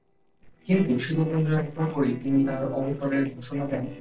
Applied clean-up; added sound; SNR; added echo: neural separator model SepFormer DNS4.